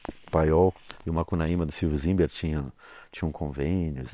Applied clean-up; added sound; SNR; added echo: neural separator model SepFormer WHAM!.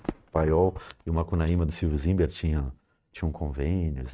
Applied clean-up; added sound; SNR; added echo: neural mask model RNNoise.